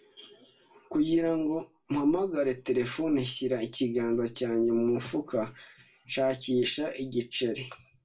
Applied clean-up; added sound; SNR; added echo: none; none; none; reverberation time 0.2 s.